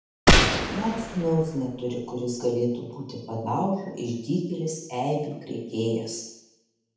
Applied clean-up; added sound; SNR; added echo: none; Gunshot, gunfire; -5 dB; reverberation time 0.8 s.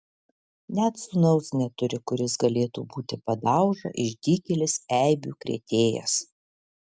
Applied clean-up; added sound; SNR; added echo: none; none; none; none.